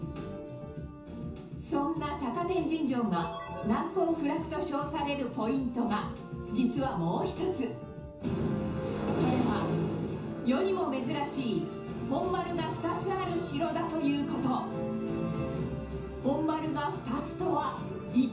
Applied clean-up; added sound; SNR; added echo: none; none; none; reverberation time 0.6 s.